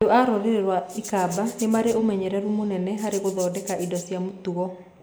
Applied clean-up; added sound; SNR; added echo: none; Rattle (instrument); 16 dB; none.